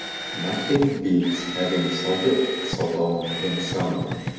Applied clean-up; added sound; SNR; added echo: none; Drill; 7 dB; reverberation time 1.1 s.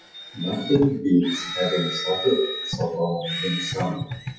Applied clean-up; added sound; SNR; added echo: classical method WPE with log-MMSE.